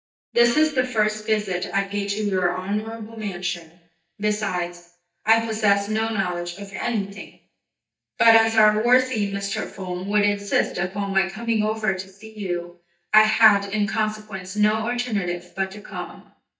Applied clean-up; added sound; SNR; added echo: neural mask model DeepFilterNet 3.